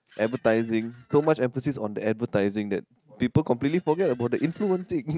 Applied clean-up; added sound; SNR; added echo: neural mask model RNNoise.